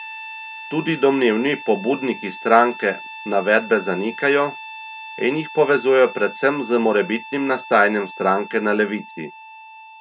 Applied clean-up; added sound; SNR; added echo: none; Harmonica; 14 dB; none.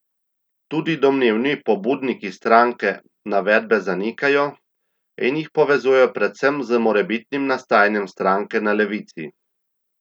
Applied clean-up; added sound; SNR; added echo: none; none; none; none.